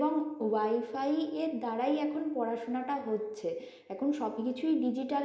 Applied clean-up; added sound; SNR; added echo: none; none; none; none.